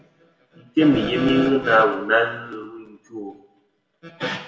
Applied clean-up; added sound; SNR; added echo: none; none; none; reverberation time 0.7 s.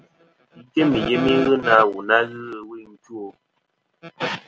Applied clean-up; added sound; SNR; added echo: none; none; none; none.